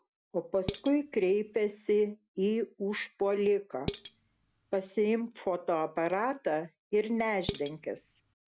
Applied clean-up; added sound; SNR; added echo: none; Dishes, pots, and pans; 10 dB; none.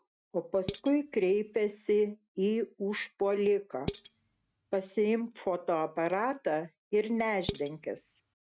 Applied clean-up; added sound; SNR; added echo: neural mask model RNNoise.